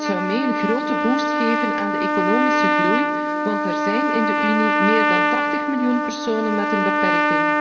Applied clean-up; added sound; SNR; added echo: none; Trumpet; -4 dB; reverberation time 2.1 s.